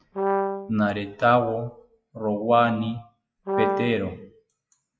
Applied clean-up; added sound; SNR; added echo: classical method log-MMSE.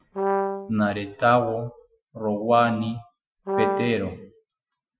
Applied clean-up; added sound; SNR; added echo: classical method Wiener filter.